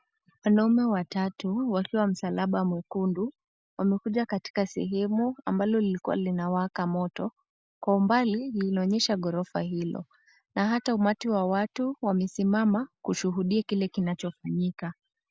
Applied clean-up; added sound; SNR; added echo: none; none; none; none.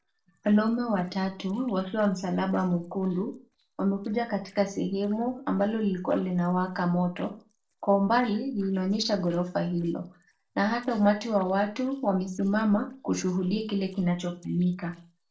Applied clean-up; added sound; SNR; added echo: neural separator model SepFormer DNS4.